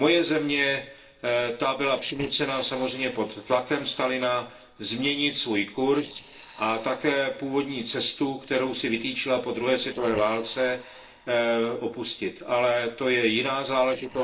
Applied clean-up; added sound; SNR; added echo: neural separator model SepFormer DNS4.